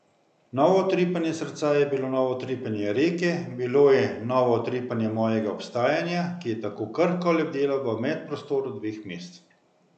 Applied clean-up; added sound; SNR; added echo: none; none; none; none.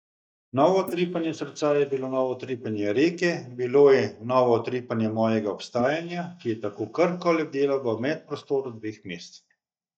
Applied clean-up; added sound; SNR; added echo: neural mask model DeepFilterNet 3.